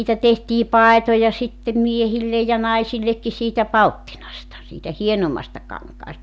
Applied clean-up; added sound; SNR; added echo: none; none; none; none.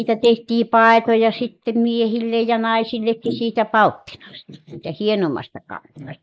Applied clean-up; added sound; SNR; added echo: neural mask model Resemble Enhance denoiser.